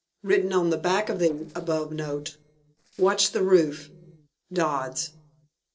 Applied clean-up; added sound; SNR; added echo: neural separator model SepFormer DNS4.